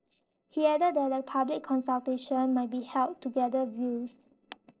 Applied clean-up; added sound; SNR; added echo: neural separator model SepFormer DNS4.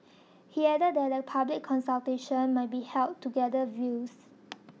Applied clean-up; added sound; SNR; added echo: none; none; none; none.